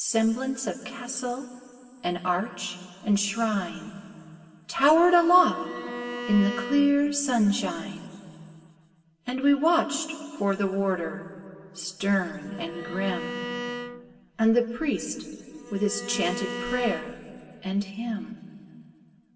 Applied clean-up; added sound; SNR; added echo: none; Bowed string instrument; 10 dB; reverberation time 2.5 s.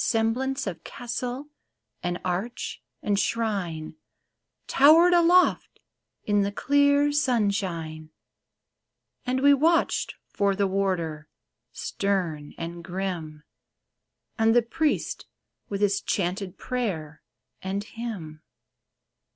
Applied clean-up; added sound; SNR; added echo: none; none; none; none.